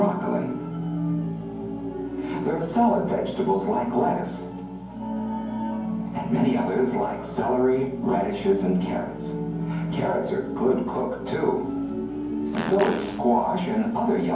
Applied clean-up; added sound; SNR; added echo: none; Fart; 14 dB; reverberation time 0.9 s.